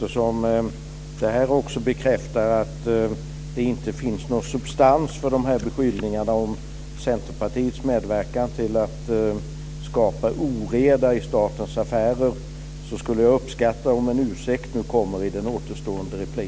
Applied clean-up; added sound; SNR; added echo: none; none; none; none.